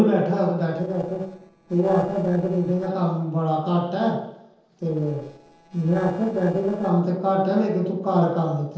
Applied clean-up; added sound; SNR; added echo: neural separator model SepFormer DNS4.